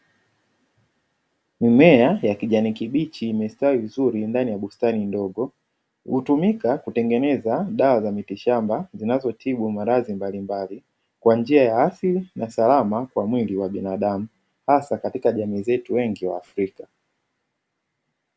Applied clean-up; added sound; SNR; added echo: none; none; none; none.